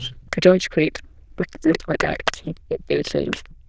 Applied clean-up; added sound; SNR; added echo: neural diffusion model UNIVERSE++.